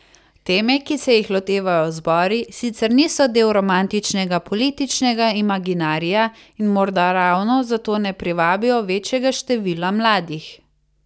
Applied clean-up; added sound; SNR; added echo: none; none; none; none.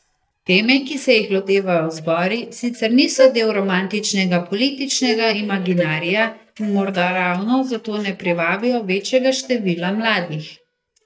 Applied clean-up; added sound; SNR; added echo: neural mask model DeepFilterNet 3.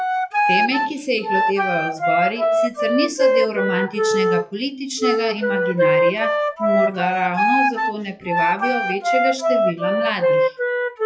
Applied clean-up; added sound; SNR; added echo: classical method WPE with log-MMSE.